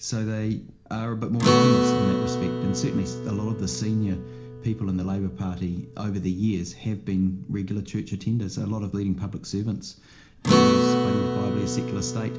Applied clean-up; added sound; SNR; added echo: none; Acoustic guitar; -1 dB; reverberation time 0.4 s.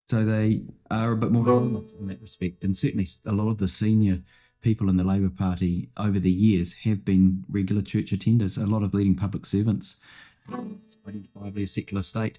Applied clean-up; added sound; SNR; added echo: neural mask model DeepFilterNet 3.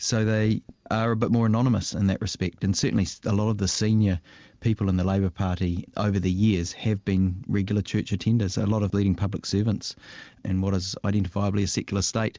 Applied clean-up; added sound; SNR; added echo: none; none; none; none.